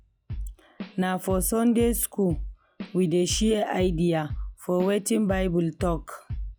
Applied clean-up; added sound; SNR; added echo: classical method log-MMSE.